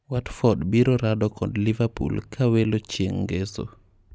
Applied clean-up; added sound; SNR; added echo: none; none; none; none.